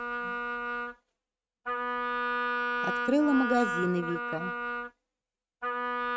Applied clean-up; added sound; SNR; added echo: neural mask model RNNoise.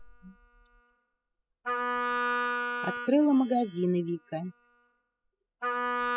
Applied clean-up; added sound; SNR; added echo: classical method spectral subtraction.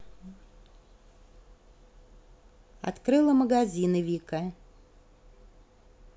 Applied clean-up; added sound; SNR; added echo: none; none; none; none.